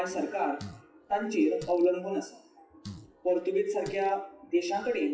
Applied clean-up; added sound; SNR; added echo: classical method WPE with log-MMSE.